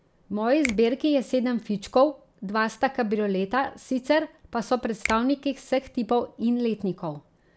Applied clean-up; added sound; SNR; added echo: none; Finger snapping; 14 dB; none.